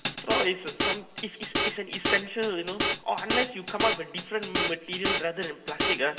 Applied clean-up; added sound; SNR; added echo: none; Drum kit; 0 dB; reverberation time 1.8 s.